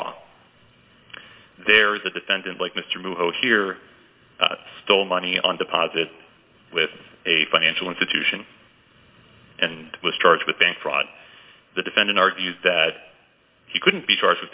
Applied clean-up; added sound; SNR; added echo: none; none; none; reverberation time 0.7 s.